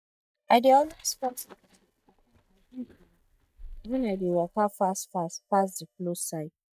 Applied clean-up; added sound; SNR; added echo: neural mask model DeepFilterNet 3.